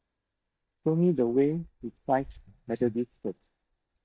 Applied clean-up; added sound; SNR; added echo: neural mask model DeepFilterNet 3.